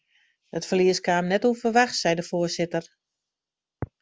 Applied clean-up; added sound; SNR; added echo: none; none; none; none.